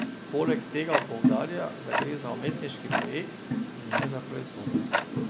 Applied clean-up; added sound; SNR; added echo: none; Tick-tock; -3 dB; none.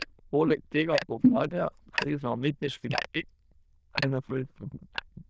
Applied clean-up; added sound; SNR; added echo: neural diffusion model UNIVERSE++.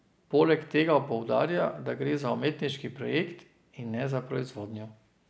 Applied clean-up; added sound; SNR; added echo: none; none; none; none.